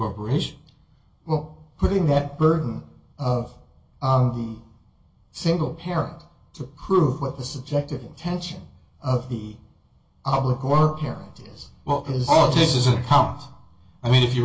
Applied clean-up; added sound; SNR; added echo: none; none; none; reverberation time 0.2 s.